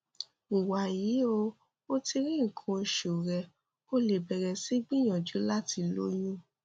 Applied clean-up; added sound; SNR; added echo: none; none; none; none.